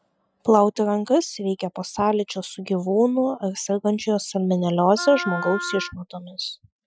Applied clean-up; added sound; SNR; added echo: classical method Wiener filter.